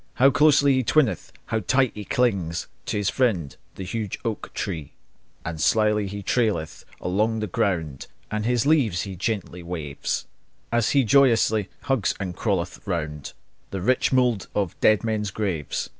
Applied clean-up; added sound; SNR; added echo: none; none; none; none.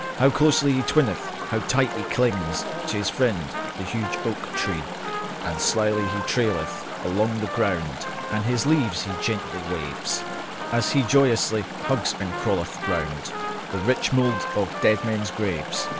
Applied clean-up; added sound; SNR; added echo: none; Chatter / Stream + Trumpet; 6 dB; none.